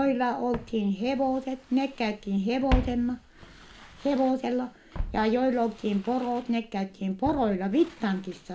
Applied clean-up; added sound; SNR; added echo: none; Walk, footsteps; 10 dB; none.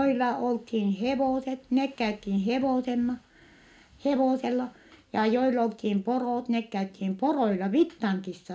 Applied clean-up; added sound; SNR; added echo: none; none; none; none.